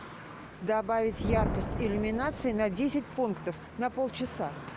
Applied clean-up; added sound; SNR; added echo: none; Thunder; 7 dB; none.